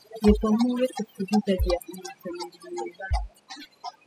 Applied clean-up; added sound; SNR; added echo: classical method spectral subtraction.